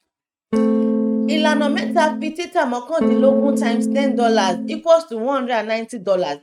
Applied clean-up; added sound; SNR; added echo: neural mask model RNNoise.